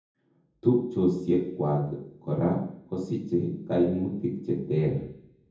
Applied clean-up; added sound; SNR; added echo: none; none; none; reverberation time 0.7 s.